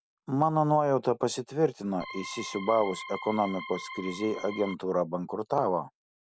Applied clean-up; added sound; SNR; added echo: none; Organ; 12 dB; none.